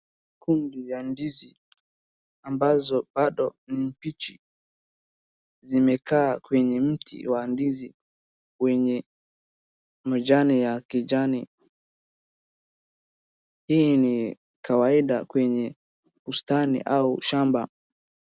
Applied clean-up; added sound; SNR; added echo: none; none; none; none.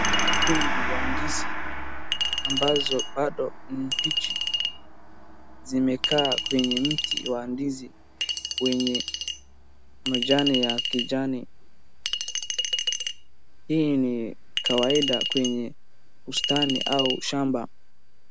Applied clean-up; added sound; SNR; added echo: none; Gong + Chink, clink; 0 dB; none.